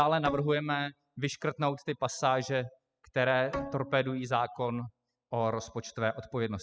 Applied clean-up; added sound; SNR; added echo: classical method spectral subtraction.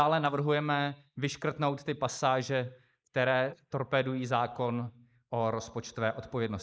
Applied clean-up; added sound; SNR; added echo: neural mask model Resemble Enhance denoiser.